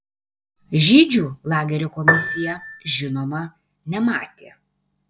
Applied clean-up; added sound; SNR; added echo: none; Piano; 1 dB; none.